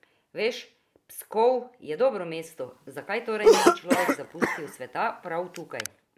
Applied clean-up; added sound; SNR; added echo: none; Cough; -5 dB; none.